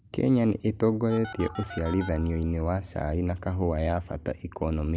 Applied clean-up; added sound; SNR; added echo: none; Telephone; 20 dB; none.